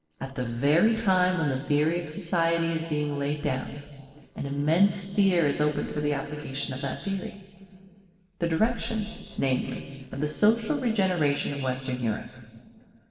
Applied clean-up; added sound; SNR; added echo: neural separator model SepFormer DNS4.